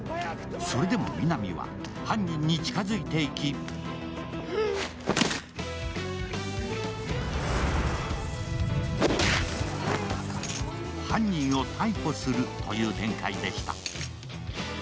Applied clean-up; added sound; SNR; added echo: none; Tearing + Fart; 16 dB; none.